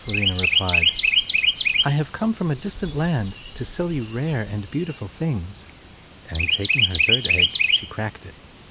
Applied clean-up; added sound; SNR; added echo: none; Chirp, tweet; -3 dB; none.